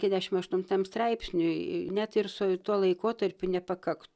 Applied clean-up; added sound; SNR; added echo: none; none; none; none.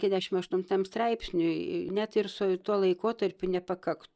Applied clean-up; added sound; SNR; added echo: neural mask model Resemble Enhance denoiser.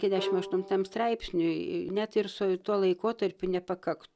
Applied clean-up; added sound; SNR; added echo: none; Bowed string instrument; 11 dB; none.